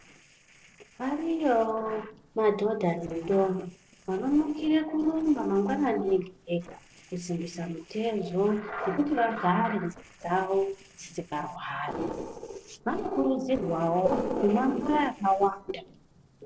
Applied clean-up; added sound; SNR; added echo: neural separator model SepFormer DNS4.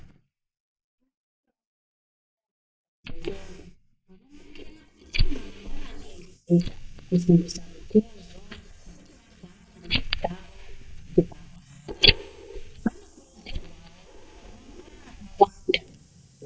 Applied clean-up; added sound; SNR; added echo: neural mask model DeepFilterNet 3.